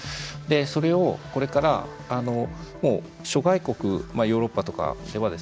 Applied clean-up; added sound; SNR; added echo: none; none; none; none.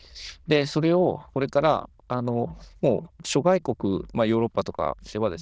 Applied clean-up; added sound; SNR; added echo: neural diffusion model UNIVERSE++.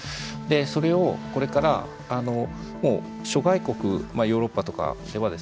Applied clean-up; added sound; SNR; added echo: none; Bowed string instrument; 12 dB; none.